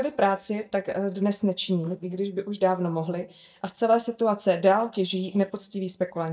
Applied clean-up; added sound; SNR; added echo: neural mask model DeepFilterNet 3.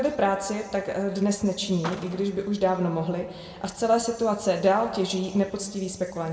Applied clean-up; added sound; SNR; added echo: none; Car; 15 dB; reverberation time 1.1 s.